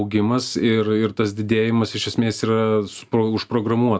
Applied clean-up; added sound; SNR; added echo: none; none; none; none.